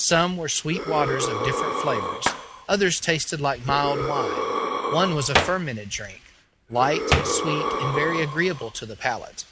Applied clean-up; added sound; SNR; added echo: none; Breathing + Hands; 2 dB; none.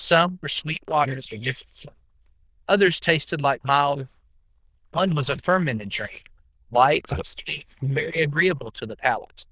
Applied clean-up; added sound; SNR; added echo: neural diffusion model UNIVERSE++.